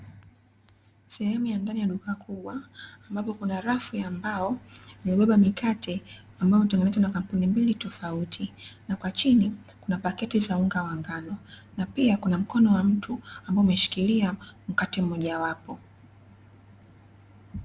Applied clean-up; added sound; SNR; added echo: none; none; none; none.